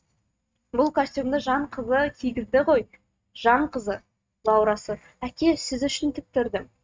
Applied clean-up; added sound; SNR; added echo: neural mask model RNNoise.